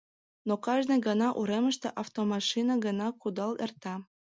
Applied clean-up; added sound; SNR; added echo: none; none; none; none.